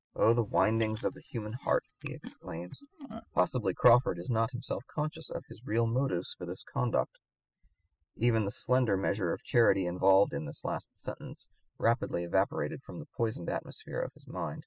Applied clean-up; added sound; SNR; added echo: classical method spectral subtraction.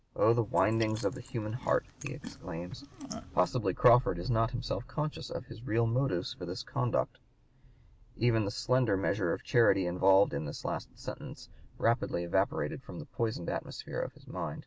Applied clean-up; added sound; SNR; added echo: none; Chewing, mastication; 15 dB; none.